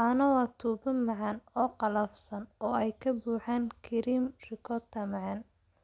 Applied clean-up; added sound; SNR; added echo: none; none; none; none.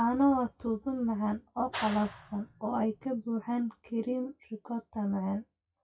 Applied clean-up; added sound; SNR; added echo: classical method WPE with log-MMSE.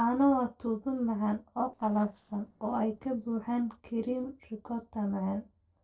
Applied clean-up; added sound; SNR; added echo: neural separator model SepFormer DNS4.